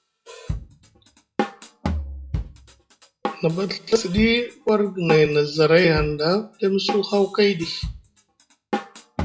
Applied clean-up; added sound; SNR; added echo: classical method WPE with log-MMSE.